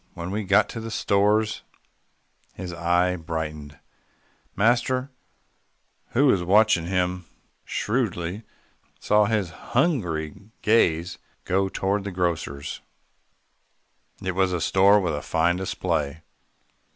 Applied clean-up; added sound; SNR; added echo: none; none; none; none.